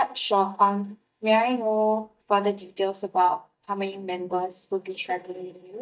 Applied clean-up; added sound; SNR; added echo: neural mask model DeepFilterNet 3.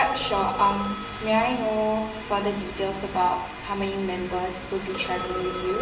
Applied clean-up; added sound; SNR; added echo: none; Telephone; 12 dB; reverberation time 0.8 s.